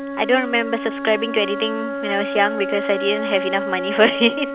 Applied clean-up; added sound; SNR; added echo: none; Wind instrument, woodwind instrument; 5 dB; none.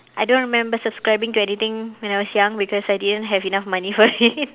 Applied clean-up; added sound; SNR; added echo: none; none; none; none.